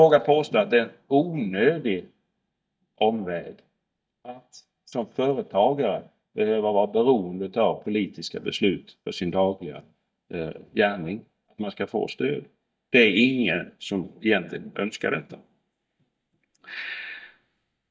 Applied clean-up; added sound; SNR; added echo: neural mask model DeepFilterNet 3.